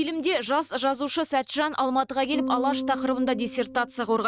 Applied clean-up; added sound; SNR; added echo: neural mask model RNNoise.